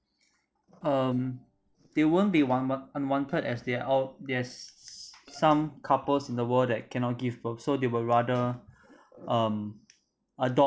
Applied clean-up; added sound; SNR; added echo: neural separator model SepFormer DNS4.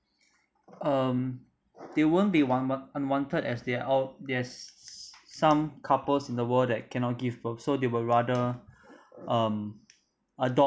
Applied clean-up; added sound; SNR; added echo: none; none; none; none.